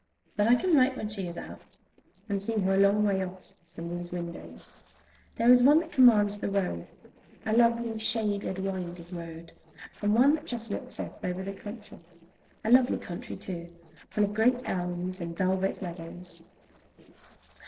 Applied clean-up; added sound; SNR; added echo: neural separator model SepFormer DNS4.